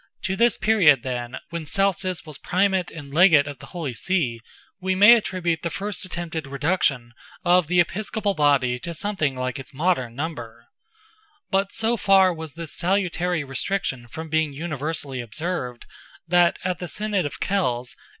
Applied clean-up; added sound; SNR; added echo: none; none; none; none.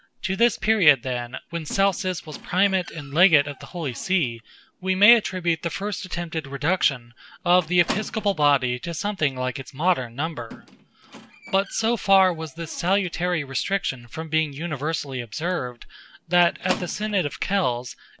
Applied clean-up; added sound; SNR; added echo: none; Squeak; 18 dB; none.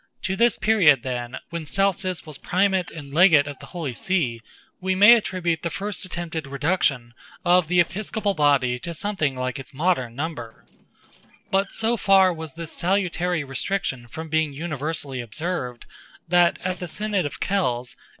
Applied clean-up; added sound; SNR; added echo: neural separator model SepFormer DNS4.